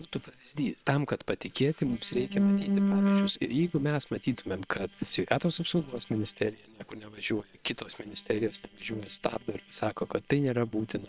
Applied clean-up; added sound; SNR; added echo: neural separator model SepFormer WHAM!.